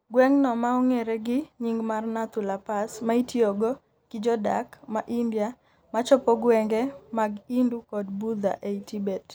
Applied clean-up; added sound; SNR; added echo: none; none; none; none.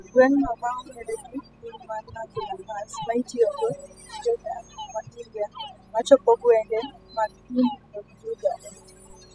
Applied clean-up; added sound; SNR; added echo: classical method spectral subtraction.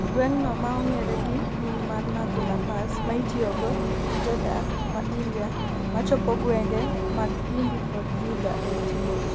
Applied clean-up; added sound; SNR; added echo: none; Engine + Ocean; -3 dB; none.